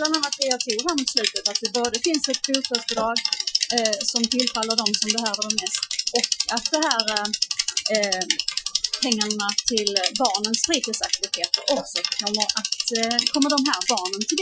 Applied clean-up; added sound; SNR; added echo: classical method Wiener filter.